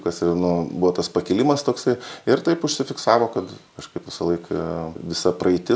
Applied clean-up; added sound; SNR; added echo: none; none; none; none.